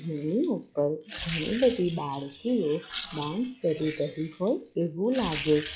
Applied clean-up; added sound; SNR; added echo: classical method log-MMSE.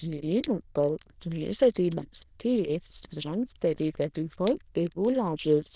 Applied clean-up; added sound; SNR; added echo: neural diffusion model UNIVERSE++.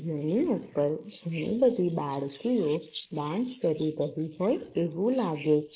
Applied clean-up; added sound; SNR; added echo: neural mask model Resemble Enhance denoiser.